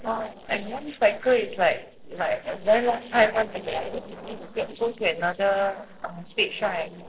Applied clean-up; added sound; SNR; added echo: neural separator model SepFormer DNS4.